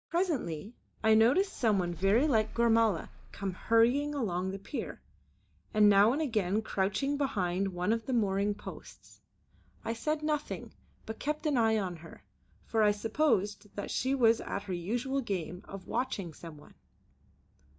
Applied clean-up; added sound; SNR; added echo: neural mask model DeepFilterNet 3.